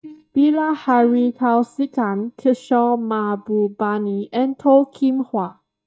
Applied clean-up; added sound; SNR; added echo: neural mask model DeepFilterNet 3.